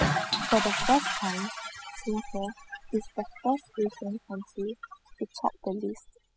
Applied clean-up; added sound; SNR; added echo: classical method spectral subtraction.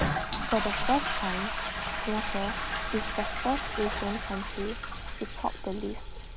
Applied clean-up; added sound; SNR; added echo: none; Toilet flush; -2 dB; none.